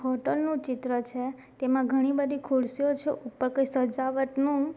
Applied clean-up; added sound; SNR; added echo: none; none; none; none.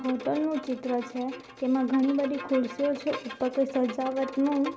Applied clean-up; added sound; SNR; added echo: none; Bowed string instrument; 14 dB; reverberation time 0.5 s.